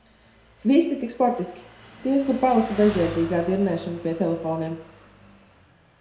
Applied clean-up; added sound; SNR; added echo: none; Engine; 17 dB; reverberation time 0.6 s.